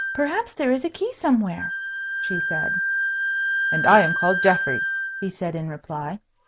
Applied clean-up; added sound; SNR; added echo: none; Wind instrument, woodwind instrument; 2 dB; none.